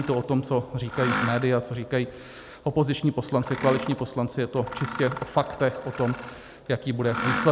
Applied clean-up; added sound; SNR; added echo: none; Mechanisms; 9 dB; none.